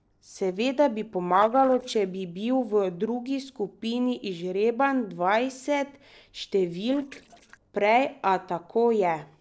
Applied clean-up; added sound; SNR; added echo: neural separator model SepFormer DNS4.